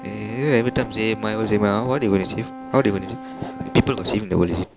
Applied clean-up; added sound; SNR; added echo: none; Brass instrument; 14 dB; none.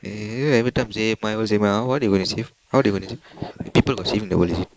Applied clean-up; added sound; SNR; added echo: neural mask model Resemble Enhance denoiser.